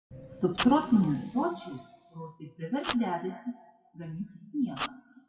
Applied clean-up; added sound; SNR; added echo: classical method WPE with log-MMSE.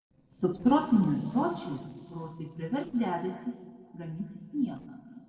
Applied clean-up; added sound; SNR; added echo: neural separator model SepFormer DNS4.